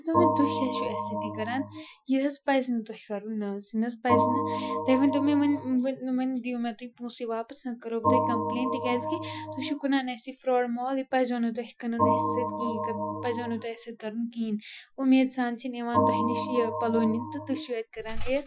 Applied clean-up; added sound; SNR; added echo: classical method Wiener filter.